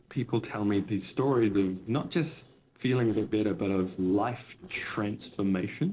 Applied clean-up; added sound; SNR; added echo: neural separator model SepFormer DNS4.